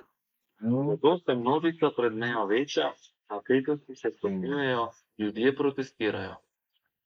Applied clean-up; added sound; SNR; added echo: neural mask model Resemble Enhance denoiser.